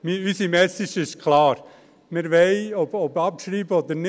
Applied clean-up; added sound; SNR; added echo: none; none; none; none.